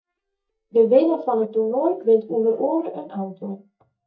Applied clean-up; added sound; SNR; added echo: neural mask model DeepFilterNet 3.